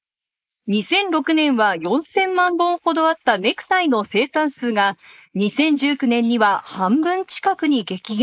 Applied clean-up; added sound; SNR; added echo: neural mask model Resemble Enhance denoiser.